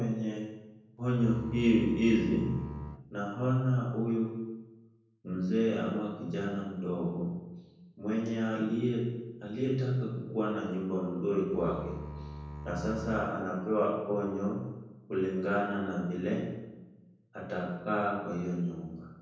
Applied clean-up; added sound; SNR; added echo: none; Bowed string instrument; 11 dB; reverberation time 1.1 s.